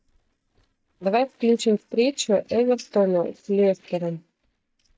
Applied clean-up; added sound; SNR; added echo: neural mask model DeepFilterNet 3.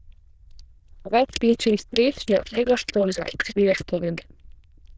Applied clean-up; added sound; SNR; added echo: neural diffusion model UNIVERSE++.